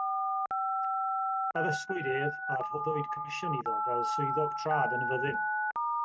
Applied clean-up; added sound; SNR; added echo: neural mask model RNNoise.